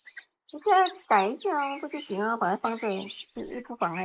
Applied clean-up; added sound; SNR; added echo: neural mask model Resemble Enhance denoiser.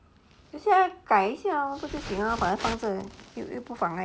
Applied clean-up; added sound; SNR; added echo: none; none; none; none.